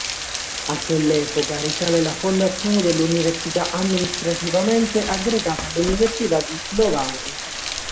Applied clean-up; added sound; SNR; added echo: none; Rain; 6 dB; none.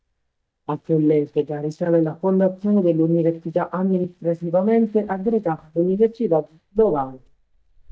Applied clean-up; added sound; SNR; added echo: neural mask model DeepFilterNet 3.